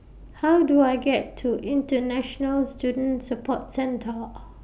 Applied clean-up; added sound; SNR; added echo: none; none; none; none.